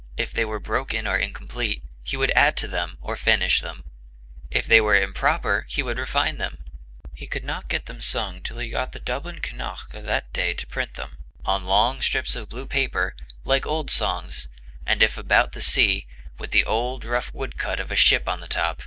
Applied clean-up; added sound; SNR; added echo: none; none; none; none.